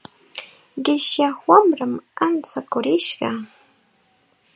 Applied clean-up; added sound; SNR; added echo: none; none; none; none.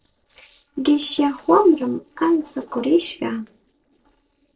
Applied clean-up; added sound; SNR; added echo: neural separator model SepFormer DNS4.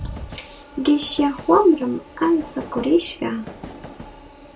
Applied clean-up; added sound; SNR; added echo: none; Train; 15 dB; reverberation time 0.2 s.